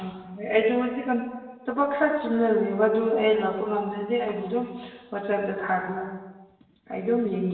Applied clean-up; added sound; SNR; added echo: none; none; none; reverberation time 1.2 s.